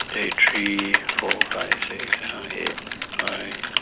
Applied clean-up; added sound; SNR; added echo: none; Typing; -1 dB; none.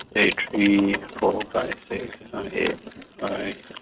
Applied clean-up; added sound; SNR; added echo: neural mask model RNNoise.